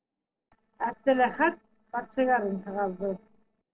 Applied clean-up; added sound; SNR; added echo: neural separator model SepFormer DNS4.